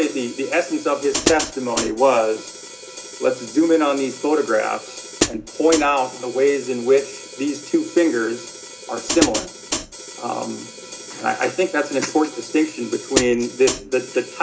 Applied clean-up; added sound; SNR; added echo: none; Hi-hat; 8 dB; none.